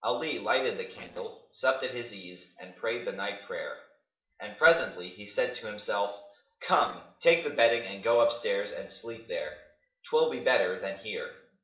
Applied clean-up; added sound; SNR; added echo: neural separator model SepFormer DNS4.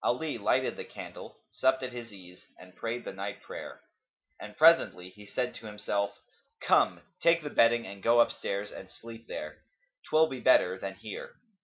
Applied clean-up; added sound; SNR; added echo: none; none; none; none.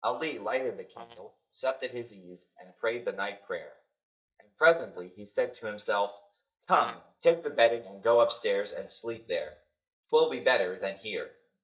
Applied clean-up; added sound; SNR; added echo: neural mask model DeepFilterNet 3.